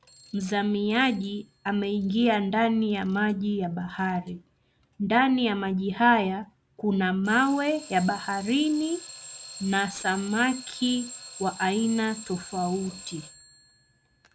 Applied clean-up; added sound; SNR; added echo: none; Alarm / Clock; 18 dB; none.